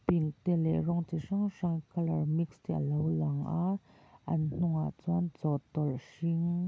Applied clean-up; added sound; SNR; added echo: none; none; none; none.